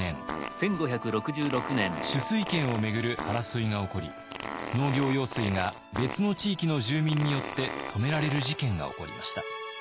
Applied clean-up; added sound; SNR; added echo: none; Fart; 9 dB; none.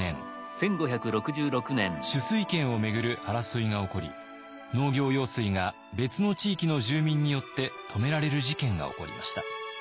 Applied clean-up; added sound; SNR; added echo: none; none; none; none.